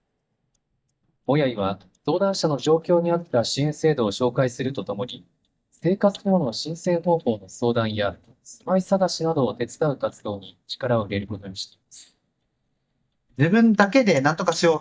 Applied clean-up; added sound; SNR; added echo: neural mask model DeepFilterNet 3.